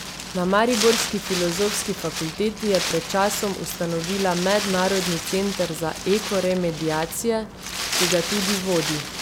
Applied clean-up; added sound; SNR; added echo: none; Wind; 5 dB; none.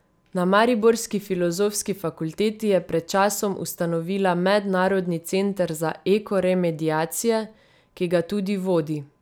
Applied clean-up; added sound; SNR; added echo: none; none; none; none.